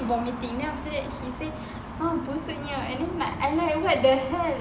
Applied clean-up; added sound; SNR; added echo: none; none; none; none.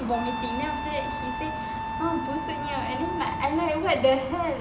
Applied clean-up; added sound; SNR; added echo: none; Wind instrument, woodwind instrument; 6 dB; none.